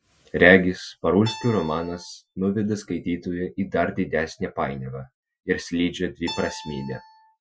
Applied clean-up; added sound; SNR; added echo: classical method Wiener filter.